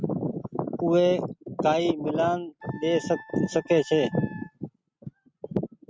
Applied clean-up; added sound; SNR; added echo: neural mask model RNNoise.